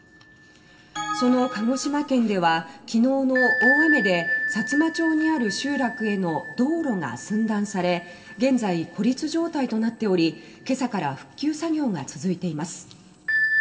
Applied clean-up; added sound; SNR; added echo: none; Bell; 6 dB; reverberation time 2.9 s.